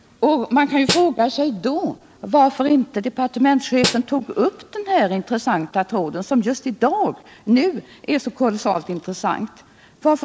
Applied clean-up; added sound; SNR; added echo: none; Snare drum; 7 dB; none.